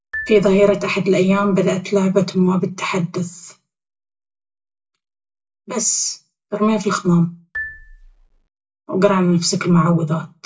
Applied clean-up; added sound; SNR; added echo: none; Marimba, xylophone; 17 dB; reverberation time 0.2 s.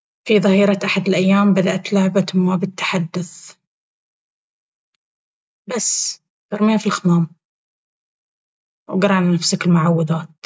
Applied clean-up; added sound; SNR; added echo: none; none; none; none.